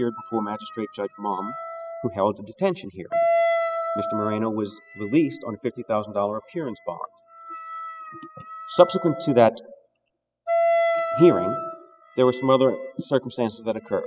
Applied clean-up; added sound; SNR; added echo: classical method spectral subtraction.